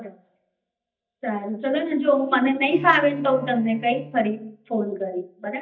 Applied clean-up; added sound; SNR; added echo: neural mask model DeepFilterNet 3.